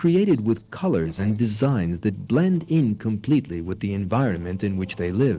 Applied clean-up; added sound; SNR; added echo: neural separator model SepFormer DNS4.